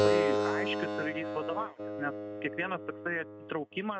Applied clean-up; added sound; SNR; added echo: neural mask model RNNoise.